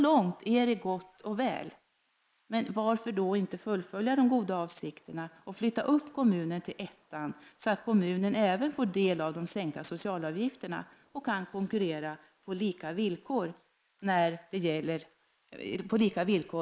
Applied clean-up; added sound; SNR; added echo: neural mask model Resemble Enhance denoiser.